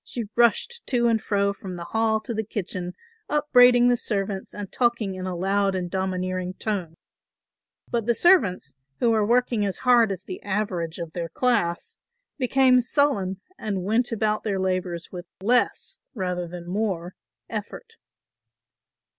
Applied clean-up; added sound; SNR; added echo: none; none; none; none.